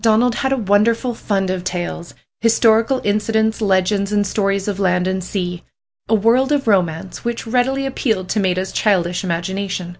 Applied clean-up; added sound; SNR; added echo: none; none; none; none.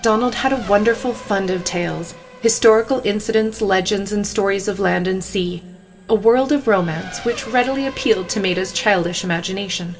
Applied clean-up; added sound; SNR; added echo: none; Race car, auto racing / Accelerating, revving, vroom; 19 dB; reverberation time 2.3 s.